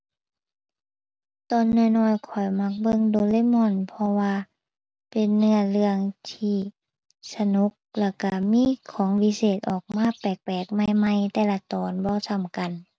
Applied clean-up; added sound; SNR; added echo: none; none; none; none.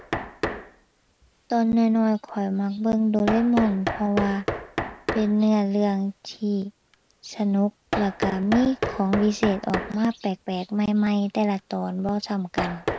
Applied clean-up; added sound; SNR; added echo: none; Knock; 9 dB; none.